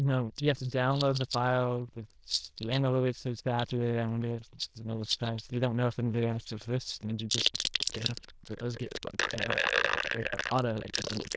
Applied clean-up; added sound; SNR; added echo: neural diffusion model UNIVERSE++.